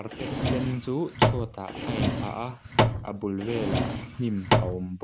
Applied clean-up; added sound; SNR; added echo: none; Drawer open or close; -4 dB; none.